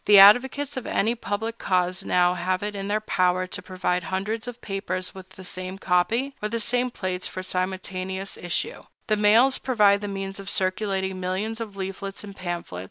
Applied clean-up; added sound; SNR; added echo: none; none; none; none.